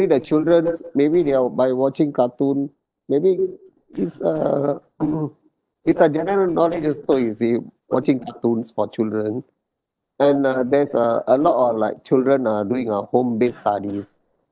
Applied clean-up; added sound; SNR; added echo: neural separator model SepFormer DNS4.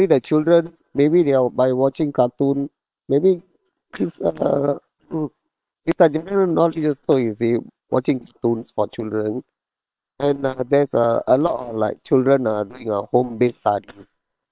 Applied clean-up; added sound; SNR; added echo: neural separator model SepFormer WHAM!.